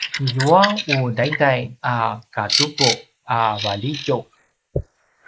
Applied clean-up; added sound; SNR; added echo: neural mask model Resemble Enhance denoiser.